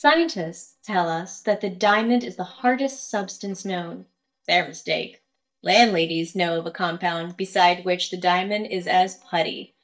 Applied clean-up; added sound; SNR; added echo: neural mask model DeepFilterNet 3.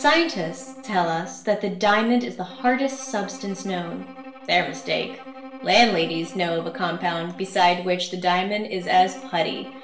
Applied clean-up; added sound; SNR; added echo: none; Bowed string instrument; 17 dB; reverberation time 0.5 s.